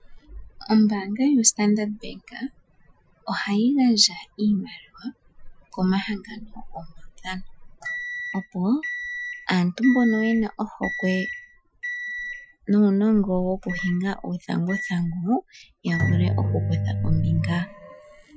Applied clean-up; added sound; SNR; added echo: classical method Wiener filter.